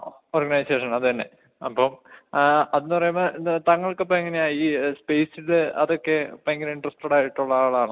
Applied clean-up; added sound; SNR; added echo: none; none; none; none.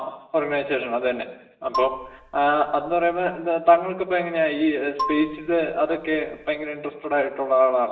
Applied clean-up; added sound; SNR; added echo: none; Marimba, xylophone; 11 dB; reverberation time 0.8 s.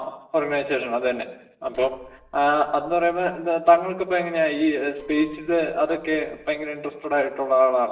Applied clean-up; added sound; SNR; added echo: neural separator model SepFormer DNS4.